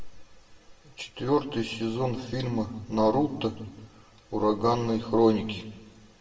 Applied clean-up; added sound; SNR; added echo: none; none; none; reverberation time 0.8 s.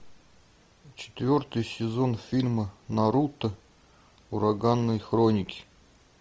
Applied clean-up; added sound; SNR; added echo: none; none; none; none.